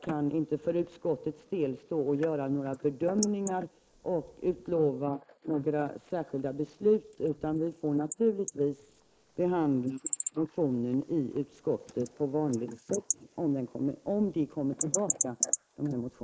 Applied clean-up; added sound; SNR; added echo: neural mask model Resemble Enhance denoiser.